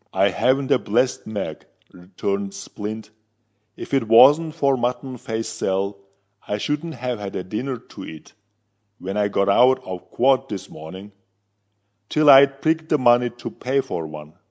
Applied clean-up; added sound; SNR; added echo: none; none; none; none.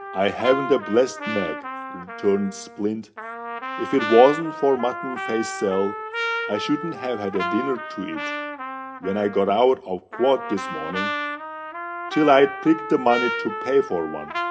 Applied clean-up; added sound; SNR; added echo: none; Trumpet; 7 dB; reverberation time 0.3 s.